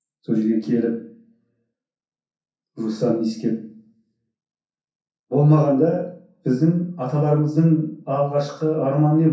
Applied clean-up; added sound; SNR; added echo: none; none; none; reverberation time 0.6 s.